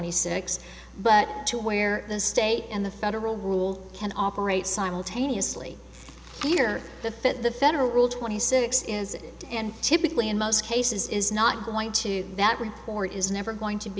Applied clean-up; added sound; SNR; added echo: none; none; none; none.